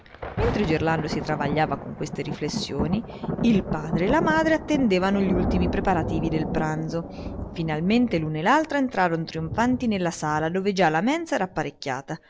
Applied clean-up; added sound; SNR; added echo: none; Thunder; 7 dB; none.